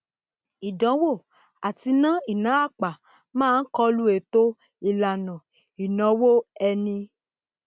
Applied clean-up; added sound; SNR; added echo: none; none; none; none.